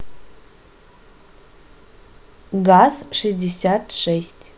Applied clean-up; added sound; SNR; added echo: none; none; none; none.